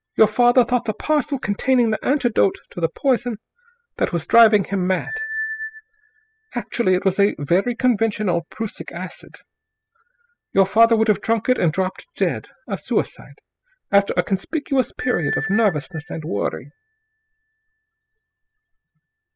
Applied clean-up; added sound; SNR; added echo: classical method spectral subtraction.